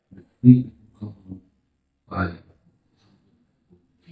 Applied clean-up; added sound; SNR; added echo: neural mask model DeepFilterNet 3.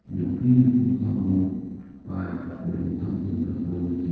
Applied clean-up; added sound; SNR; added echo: neural separator model SepFormer DNS4.